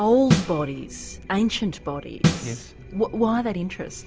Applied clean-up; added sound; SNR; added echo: none; Snare drum; 1 dB; none.